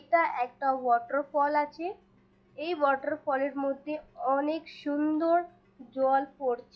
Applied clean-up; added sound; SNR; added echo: classical method log-MMSE.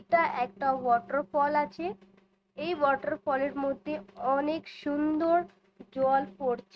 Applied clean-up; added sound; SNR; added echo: neural mask model RNNoise.